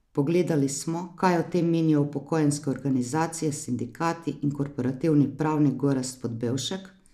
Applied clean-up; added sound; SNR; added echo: none; none; none; none.